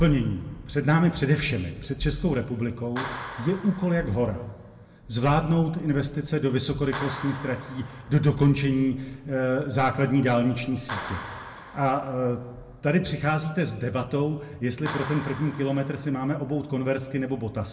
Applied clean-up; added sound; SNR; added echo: none; Clapping; 17 dB; reverberation time 1.1 s.